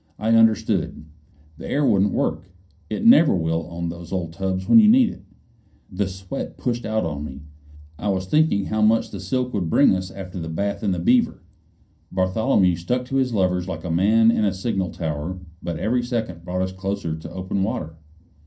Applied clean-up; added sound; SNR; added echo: none; none; none; reverberation time 0.3 s.